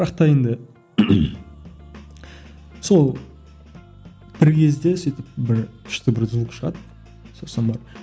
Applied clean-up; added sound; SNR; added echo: none; none; none; none.